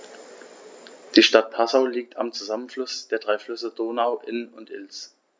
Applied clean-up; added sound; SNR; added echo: none; none; none; none.